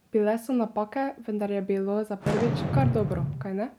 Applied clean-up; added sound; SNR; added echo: none; Fireworks; -1 dB; none.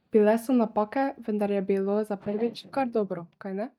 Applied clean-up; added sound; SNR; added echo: neural mask model DeepFilterNet 3.